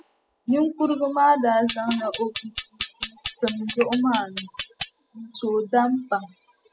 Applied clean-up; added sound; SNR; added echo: classical method spectral subtraction.